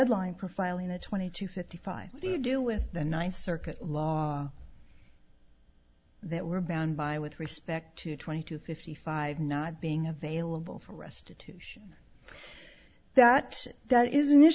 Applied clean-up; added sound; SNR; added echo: none; none; none; none.